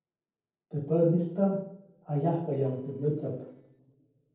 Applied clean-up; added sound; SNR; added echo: neural separator model SepFormer DNS4.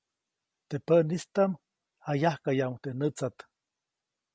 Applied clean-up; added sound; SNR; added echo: none; none; none; none.